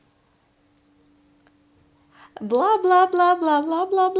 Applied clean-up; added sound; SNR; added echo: none; none; none; none.